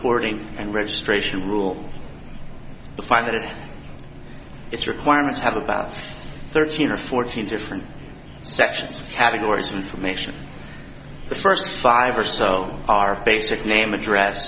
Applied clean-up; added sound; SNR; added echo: none; none; none; none.